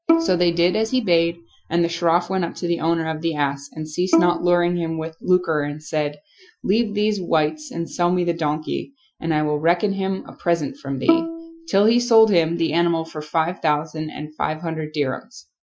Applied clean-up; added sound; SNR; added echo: classical method Wiener filter.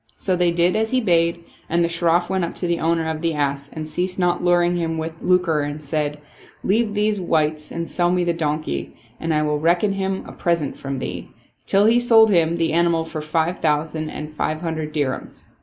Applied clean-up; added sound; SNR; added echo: none; none; none; none.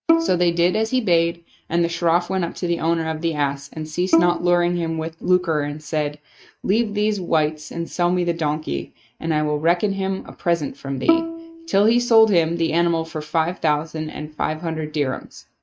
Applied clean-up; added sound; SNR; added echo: neural mask model RNNoise.